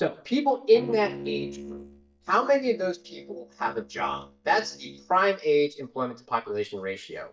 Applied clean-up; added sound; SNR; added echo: neural mask model DeepFilterNet 3.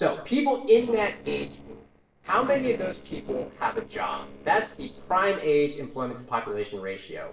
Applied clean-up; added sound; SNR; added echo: neural separator model SepFormer DNS4.